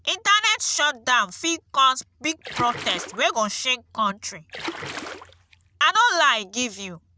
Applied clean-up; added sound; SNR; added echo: none; Splash, splatter; 12 dB; none.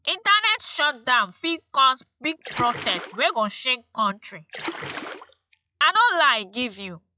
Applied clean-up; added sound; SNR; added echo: classical method log-MMSE.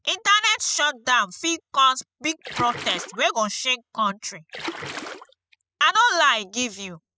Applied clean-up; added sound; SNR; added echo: classical method spectral subtraction.